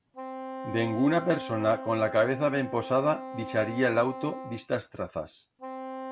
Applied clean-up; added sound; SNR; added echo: none; Wind instrument, woodwind instrument; 10 dB; none.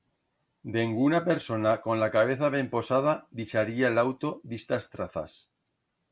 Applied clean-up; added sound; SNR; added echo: none; none; none; none.